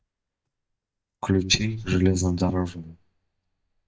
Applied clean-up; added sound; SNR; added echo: neural mask model DeepFilterNet 3.